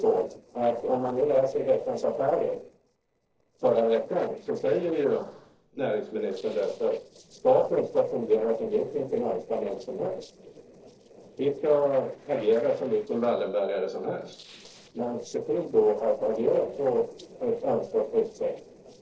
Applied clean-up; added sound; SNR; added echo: neural separator model SepFormer DNS4.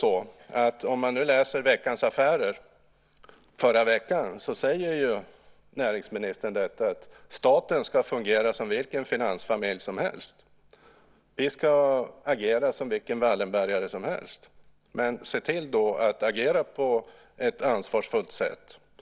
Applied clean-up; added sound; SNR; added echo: none; none; none; none.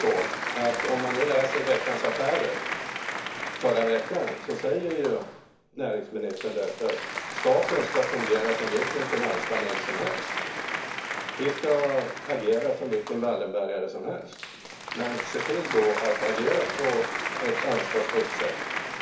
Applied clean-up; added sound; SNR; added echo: none; Applause; 5 dB; reverberation time 0.7 s.